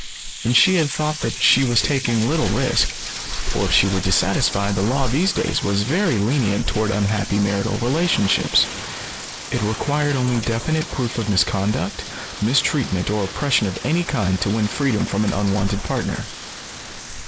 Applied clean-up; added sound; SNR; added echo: neural mask model Resemble Enhance denoiser.